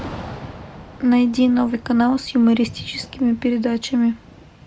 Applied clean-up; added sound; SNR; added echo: none; Thunder / Rain; 18 dB; none.